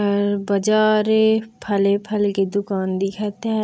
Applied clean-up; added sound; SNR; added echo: none; none; none; none.